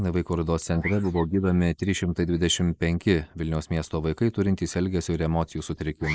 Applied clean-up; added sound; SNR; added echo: neural mask model Resemble Enhance denoiser.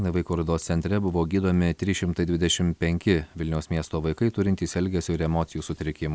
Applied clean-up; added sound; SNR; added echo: none; none; none; none.